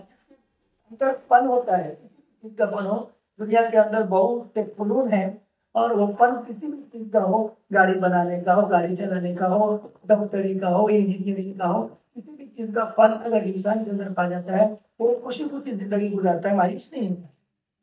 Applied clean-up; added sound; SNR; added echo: neural mask model DeepFilterNet 3.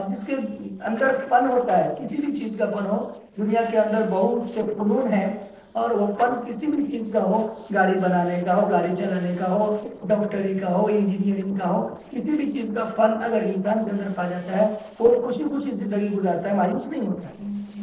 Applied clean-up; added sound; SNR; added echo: neural separator model SepFormer DNS4.